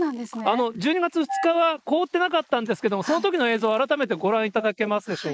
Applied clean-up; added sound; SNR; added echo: neural mask model Resemble Enhance denoiser.